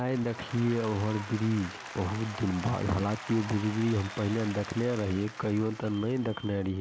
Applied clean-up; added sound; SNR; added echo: none; Applause; 14 dB; none.